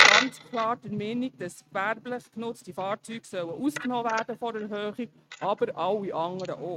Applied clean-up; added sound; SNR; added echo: neural mask model RNNoise.